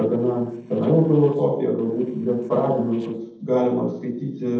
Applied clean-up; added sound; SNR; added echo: neural separator model SepFormer DNS4.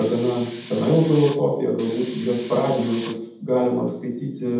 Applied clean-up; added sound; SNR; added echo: none; Hiss; 11 dB; reverberation time 0.8 s.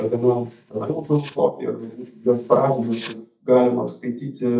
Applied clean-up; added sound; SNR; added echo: neural mask model DeepFilterNet 3.